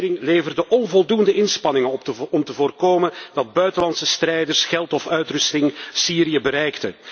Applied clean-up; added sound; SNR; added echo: none; none; none; none.